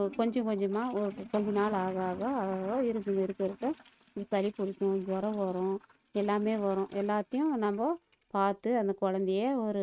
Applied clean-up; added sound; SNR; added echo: neural mask model RNNoise.